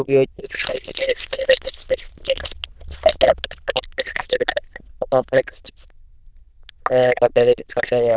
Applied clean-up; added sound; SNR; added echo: neural diffusion model UNIVERSE++.